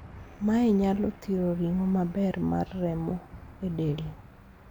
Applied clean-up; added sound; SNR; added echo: none; Engine / Aircraft; 19 dB; none.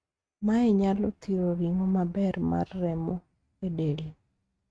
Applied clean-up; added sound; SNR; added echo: neural mask model RNNoise.